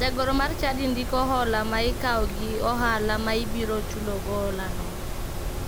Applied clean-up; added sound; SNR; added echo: none; Mechanisms; 2 dB; none.